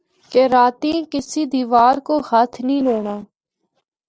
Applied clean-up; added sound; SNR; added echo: neural separator model SepFormer DNS4.